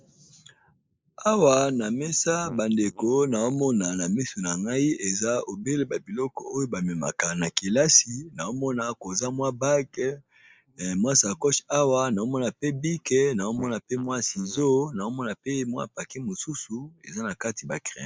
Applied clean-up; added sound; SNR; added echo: neural mask model Resemble Enhance denoiser.